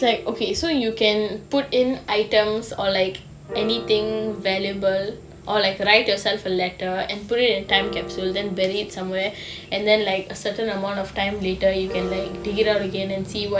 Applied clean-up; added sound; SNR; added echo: none; Piano; 15 dB; none.